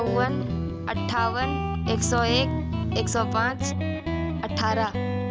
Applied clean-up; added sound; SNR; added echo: none; Guitar; -2 dB; none.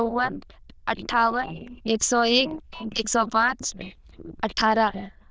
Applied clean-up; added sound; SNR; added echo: neural diffusion model UNIVERSE++.